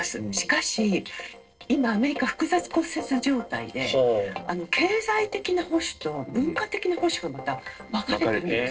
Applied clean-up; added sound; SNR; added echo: neural separator model SepFormer DNS4.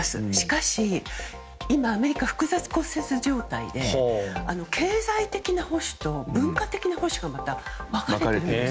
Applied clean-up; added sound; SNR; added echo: none; none; none; none.